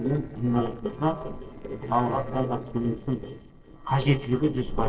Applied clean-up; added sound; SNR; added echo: neural separator model SepFormer DNS4.